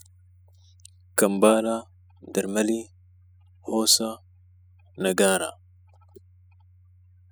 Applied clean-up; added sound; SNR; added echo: classical method spectral subtraction.